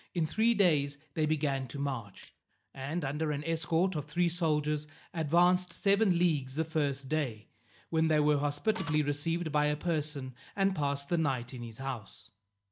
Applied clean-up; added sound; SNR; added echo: neural mask model DeepFilterNet 3.